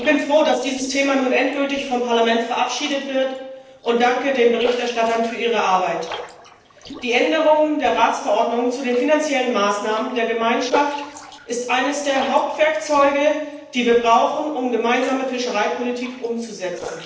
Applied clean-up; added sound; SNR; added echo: neural separator model SepFormer DNS4.